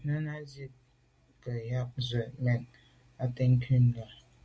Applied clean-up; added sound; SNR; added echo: none; none; none; none.